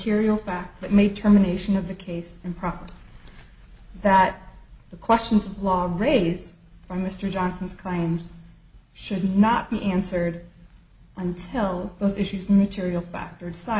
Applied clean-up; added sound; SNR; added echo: none; none; none; none.